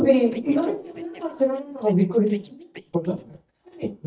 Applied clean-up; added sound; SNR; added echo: neural mask model DeepFilterNet 3.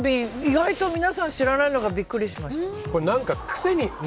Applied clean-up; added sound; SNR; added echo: none; none; none; none.